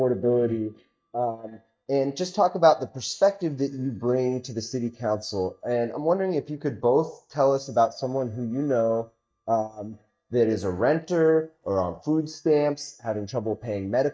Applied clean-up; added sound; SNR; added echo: neural mask model DeepFilterNet 3.